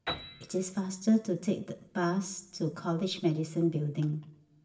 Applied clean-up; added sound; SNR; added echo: none; Piano; 17 dB; reverberation time 0.6 s.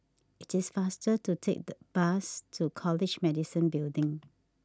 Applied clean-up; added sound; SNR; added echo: none; none; none; none.